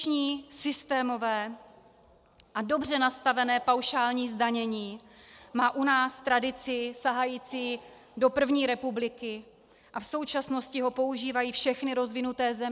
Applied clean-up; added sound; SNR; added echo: none; none; none; none.